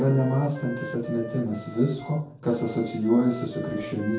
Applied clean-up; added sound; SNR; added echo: none; Wind instrument, woodwind instrument; 14 dB; reverberation time 0.6 s.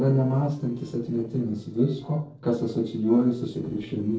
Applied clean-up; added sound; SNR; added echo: neural separator model SepFormer DNS4.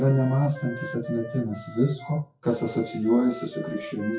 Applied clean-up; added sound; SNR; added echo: classical method WPE with log-MMSE.